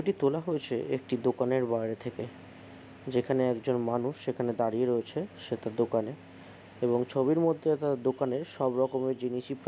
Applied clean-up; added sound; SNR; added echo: none; none; none; none.